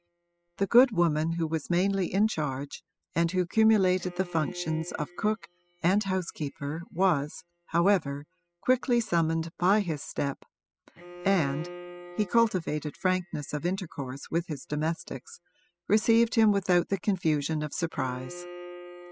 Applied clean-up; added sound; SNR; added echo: classical method spectral subtraction.